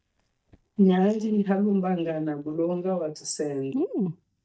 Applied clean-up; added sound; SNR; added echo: neural mask model DeepFilterNet 3.